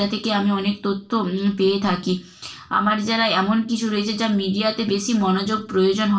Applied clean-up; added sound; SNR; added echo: none; none; none; reverberation time 0.3 s.